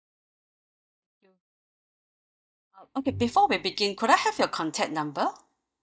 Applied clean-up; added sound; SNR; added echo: neural mask model DeepFilterNet 3.